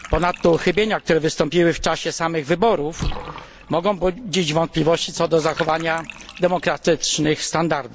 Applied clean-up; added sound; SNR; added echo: none; Bathtub (filling or washing) / Water; 18 dB; none.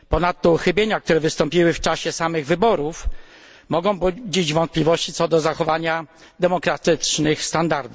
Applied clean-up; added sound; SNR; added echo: none; none; none; none.